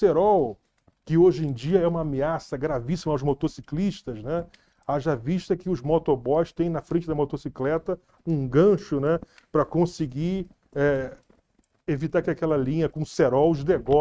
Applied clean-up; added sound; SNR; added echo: neural mask model RNNoise.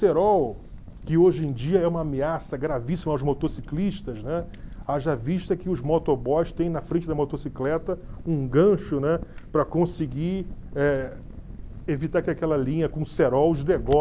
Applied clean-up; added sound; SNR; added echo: none; Crackle; 13 dB; none.